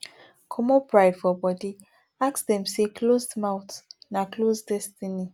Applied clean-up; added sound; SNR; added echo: none; none; none; none.